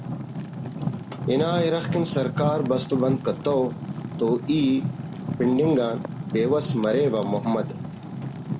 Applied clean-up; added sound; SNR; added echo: none; Fire; 6 dB; reverberation time 0.3 s.